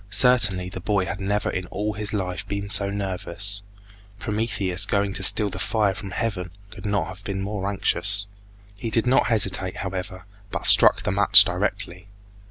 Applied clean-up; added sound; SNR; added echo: none; none; none; none.